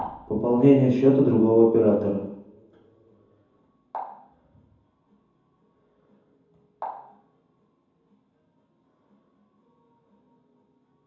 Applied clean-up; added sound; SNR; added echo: none; none; none; reverberation time 0.9 s.